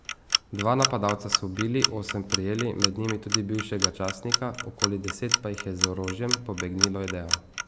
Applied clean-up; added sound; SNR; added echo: none; Clock; -1 dB; none.